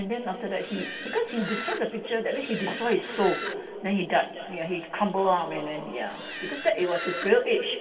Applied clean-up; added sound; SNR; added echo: none; Camera; 10 dB; reverberation time 2.8 s.